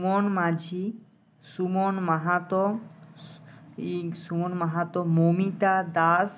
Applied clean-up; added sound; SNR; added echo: none; none; none; none.